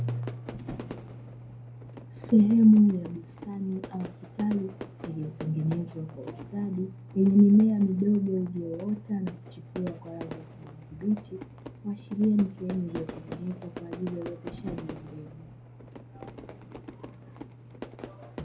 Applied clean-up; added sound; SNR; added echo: none; Fire / Fireworks; 16 dB; reverberation time 0.2 s.